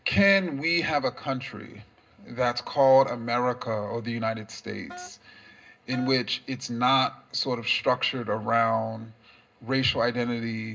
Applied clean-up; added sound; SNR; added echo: none; Wind instrument, woodwind instrument; 18 dB; reverberation time 0.2 s.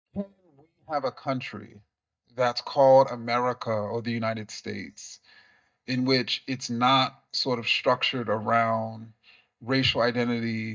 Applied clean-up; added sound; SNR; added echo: neural mask model DeepFilterNet 3.